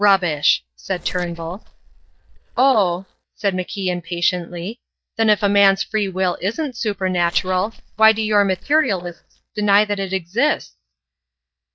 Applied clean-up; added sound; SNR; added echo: neural mask model DeepFilterNet 3.